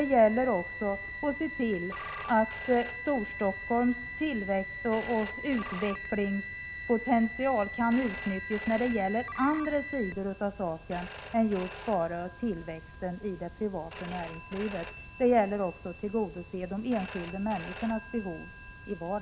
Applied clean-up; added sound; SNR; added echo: none; Telephone; 11 dB; none.